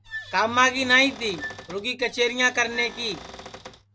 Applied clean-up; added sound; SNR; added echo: none; Wind instrument, woodwind instrument + Cupboard open or close / Door; 15 dB; none.